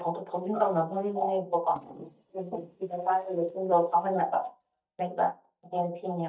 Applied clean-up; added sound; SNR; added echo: neural mask model DeepFilterNet 3.